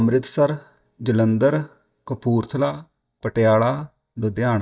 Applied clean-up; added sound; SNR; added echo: neural mask model DeepFilterNet 3.